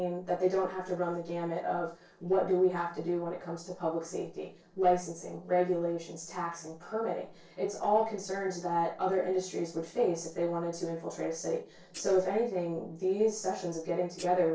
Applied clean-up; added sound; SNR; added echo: neural separator model SepFormer DNS4.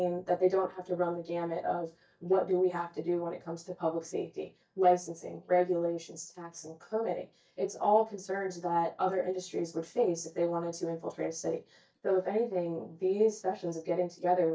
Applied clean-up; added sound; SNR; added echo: neural mask model DeepFilterNet 3.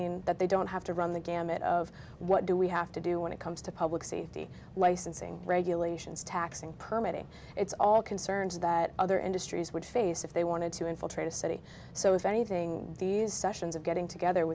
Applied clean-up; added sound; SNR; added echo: none; none; none; none.